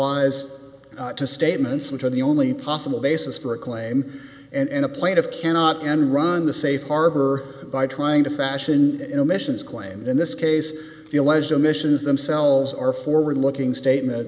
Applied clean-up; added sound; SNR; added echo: none; none; none; none.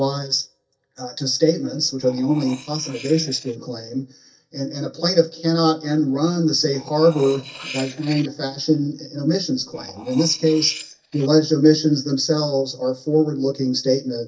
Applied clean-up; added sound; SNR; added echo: neural mask model DeepFilterNet 3.